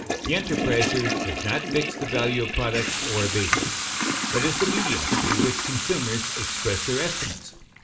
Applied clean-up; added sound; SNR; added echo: none; Toilet flush / Water tap, faucet; -1 dB; reverberation time 0.7 s.